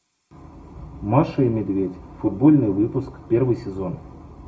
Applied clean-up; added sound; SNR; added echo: none; none; none; reverberation time 0.3 s.